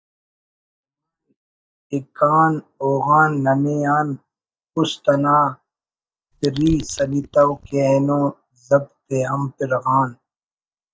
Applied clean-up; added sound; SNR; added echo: neural mask model DeepFilterNet 3.